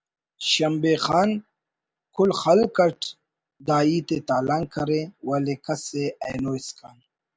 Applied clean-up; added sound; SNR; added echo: none; none; none; none.